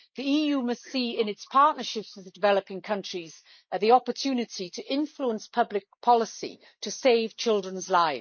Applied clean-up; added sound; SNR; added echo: neural mask model Resemble Enhance denoiser.